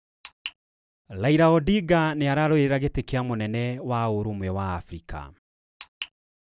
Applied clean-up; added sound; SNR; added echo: none; none; none; none.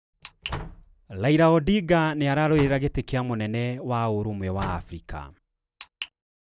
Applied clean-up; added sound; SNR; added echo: none; Slam; 16 dB; none.